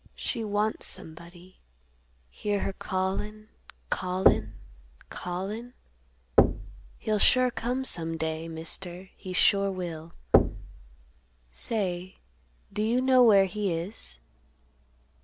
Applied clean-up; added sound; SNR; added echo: none; Knock; -1 dB; none.